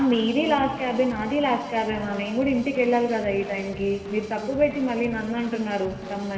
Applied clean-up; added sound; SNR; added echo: none; Drum / Drum kit; 16 dB; reverberation time 2.1 s.